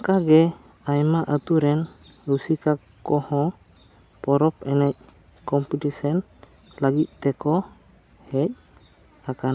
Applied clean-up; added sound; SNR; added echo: none; none; none; none.